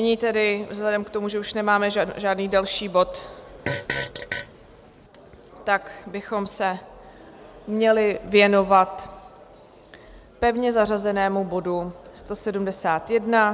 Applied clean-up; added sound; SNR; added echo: none; Fart; 9 dB; none.